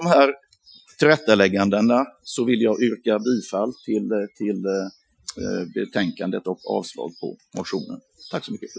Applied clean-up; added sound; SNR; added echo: classical method Wiener filter.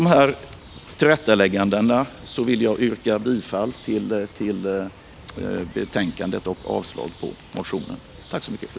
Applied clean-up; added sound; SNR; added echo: none; Bird; 19 dB; none.